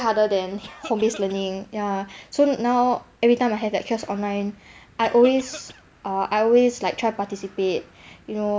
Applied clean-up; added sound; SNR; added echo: none; Cough; 18 dB; none.